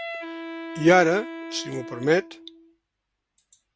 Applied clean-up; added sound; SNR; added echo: none; Wind instrument, woodwind instrument; 12 dB; none.